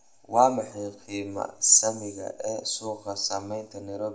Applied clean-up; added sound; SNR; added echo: none; none; none; reverberation time 0.4 s.